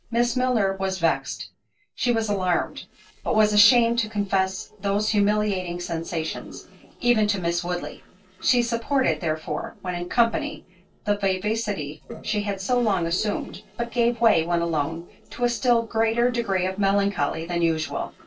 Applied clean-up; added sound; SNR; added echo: neural separator model SepFormer DNS4.